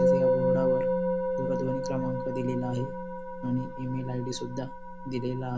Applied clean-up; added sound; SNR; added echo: none; Musical instrument; -4 dB; none.